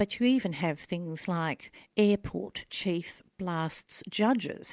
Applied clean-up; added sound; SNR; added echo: none; none; none; none.